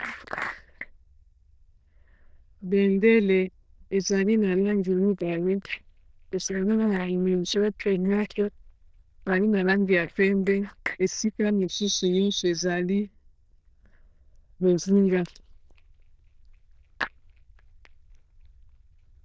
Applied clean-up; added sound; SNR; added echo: neural diffusion model UNIVERSE++.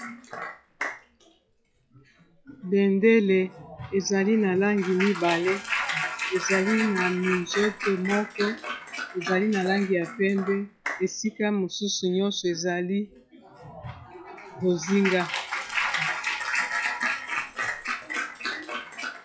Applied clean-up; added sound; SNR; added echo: classical method log-MMSE.